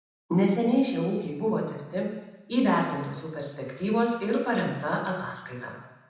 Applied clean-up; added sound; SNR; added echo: none; none; none; reverberation time 1.0 s.